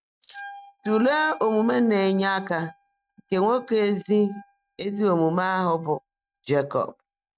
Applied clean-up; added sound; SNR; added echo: neural mask model RNNoise.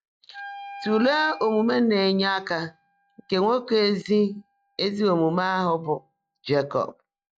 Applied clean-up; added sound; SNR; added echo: classical method log-MMSE.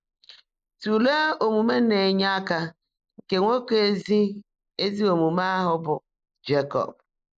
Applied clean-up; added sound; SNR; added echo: neural mask model Resemble Enhance denoiser.